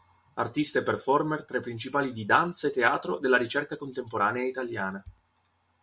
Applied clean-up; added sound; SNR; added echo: none; none; none; none.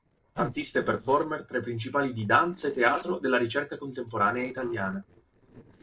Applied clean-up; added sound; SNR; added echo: neural separator model SepFormer DNS4.